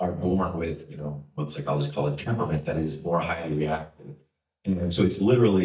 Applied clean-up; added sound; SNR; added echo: neural mask model DeepFilterNet 3.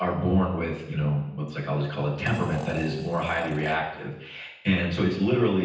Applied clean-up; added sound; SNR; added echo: none; Fart; 18 dB; reverberation time 0.9 s.